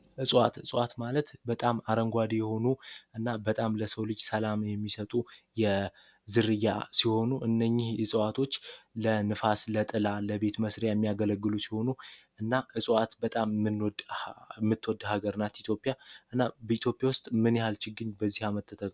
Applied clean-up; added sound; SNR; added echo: none; none; none; none.